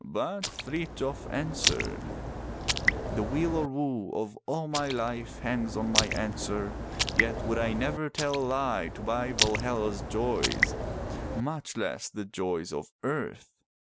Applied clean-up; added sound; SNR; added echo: none; Raindrop; 0 dB; none.